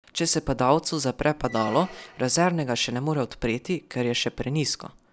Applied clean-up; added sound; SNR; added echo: none; Squeak; 19 dB; none.